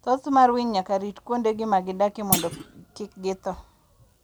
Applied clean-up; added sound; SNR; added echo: none; Thump, thud; 6 dB; none.